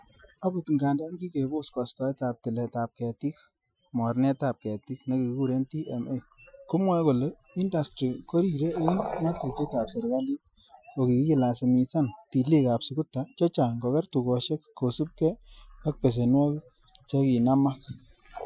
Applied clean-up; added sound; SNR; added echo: classical method Wiener filter.